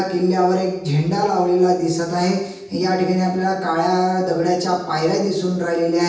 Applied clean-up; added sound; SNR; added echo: none; none; none; reverberation time 0.9 s.